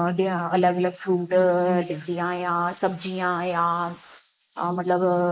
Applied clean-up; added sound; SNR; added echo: neural mask model Resemble Enhance denoiser.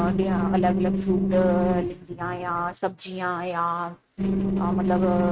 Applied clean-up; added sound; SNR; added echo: neural mask model RNNoise.